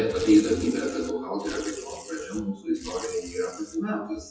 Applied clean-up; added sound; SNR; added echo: classical method WPE with log-MMSE.